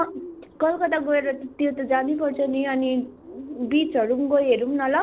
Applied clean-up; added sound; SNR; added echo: none; Bird; 19 dB; none.